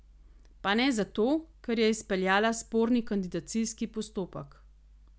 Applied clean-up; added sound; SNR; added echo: none; none; none; none.